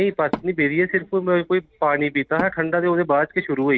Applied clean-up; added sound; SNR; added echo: none; Wood; 16 dB; none.